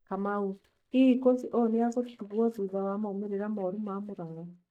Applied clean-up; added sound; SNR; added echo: neural mask model DeepFilterNet 3.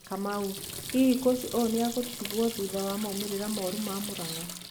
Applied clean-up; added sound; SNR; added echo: none; Sink (filling or washing) / Water tap, faucet; 9 dB; none.